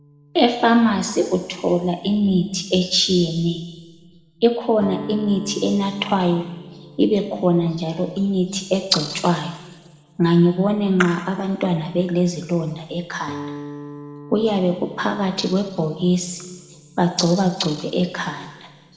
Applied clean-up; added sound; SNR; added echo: none; Guitar; 20 dB; reverberation time 1.4 s.